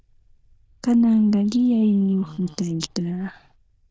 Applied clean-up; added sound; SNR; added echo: neural diffusion model UNIVERSE++.